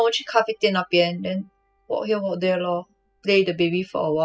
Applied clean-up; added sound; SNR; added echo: classical method spectral subtraction.